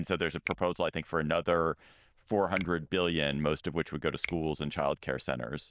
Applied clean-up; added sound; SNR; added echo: neural diffusion model UNIVERSE++.